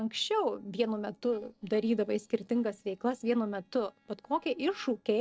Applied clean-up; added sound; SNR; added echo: neural separator model SepFormer DNS4.